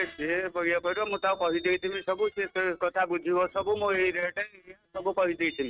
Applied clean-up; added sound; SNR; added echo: neural mask model RNNoise.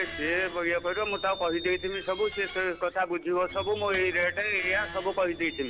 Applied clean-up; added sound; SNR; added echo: none; Squeak; 12 dB; none.